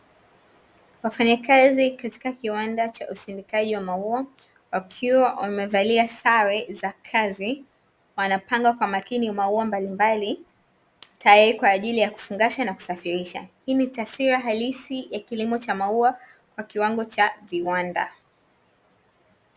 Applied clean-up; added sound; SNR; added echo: none; none; none; none.